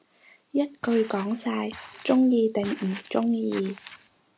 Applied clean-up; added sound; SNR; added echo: none; Walk, footsteps; 19 dB; none.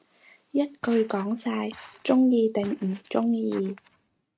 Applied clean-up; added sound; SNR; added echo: neural mask model RNNoise.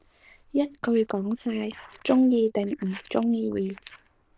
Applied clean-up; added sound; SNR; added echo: neural diffusion model UNIVERSE++.